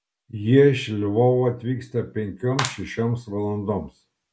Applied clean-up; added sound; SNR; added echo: none; Clapping; 12 dB; none.